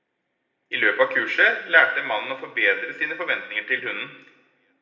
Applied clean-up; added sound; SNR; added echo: none; none; none; reverberation time 0.9 s.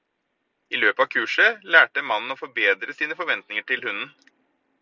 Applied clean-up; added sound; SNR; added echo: none; none; none; none.